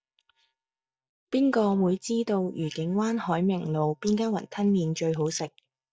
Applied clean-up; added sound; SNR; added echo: neural mask model DeepFilterNet 3.